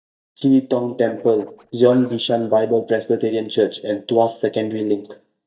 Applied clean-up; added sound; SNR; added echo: neural mask model DeepFilterNet 3.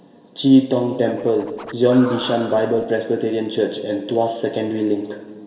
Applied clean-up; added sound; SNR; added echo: none; Scratching (performance technique); 17 dB; reverberation time 1.6 s.